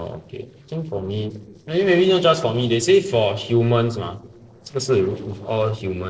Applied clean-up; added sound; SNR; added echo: neural separator model SepFormer DNS4.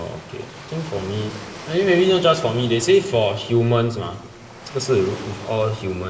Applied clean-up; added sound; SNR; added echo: none; Waves, surf; 16 dB; reverberation time 2.7 s.